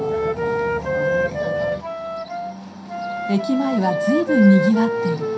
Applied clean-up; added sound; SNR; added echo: none; Wind instrument, woodwind instrument; 2 dB; reverberation time 0.3 s.